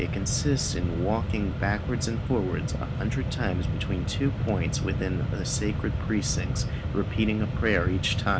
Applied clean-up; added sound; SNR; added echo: none; Mechanisms; -1 dB; none.